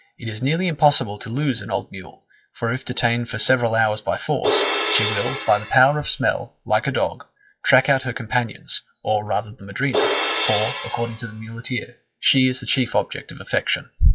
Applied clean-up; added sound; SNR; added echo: classical method WPE with log-MMSE.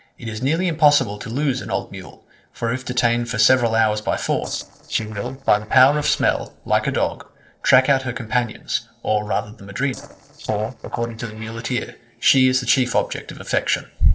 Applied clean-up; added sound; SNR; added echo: neural separator model SepFormer DNS4.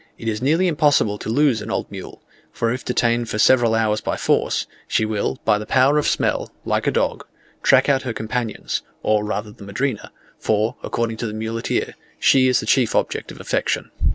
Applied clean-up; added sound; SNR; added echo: none; none; none; none.